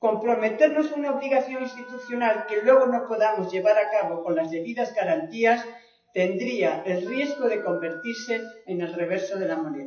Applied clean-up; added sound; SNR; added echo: classical method WPE with log-MMSE.